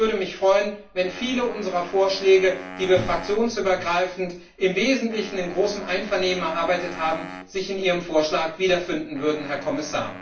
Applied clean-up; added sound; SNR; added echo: none; Wind instrument, woodwind instrument; 17 dB; reverberation time 0.3 s.